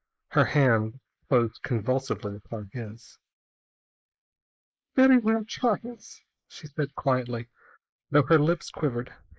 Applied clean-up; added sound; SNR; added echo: neural mask model Resemble Enhance denoiser.